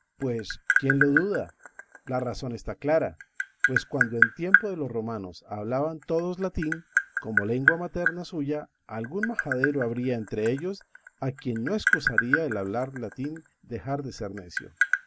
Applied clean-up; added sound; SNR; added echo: none; Tap; 0 dB; none.